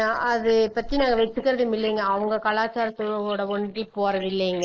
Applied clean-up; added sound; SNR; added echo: neural mask model Resemble Enhance denoiser.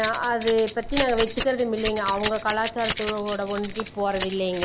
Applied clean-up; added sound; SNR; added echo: none; Keys jangling; 3 dB; none.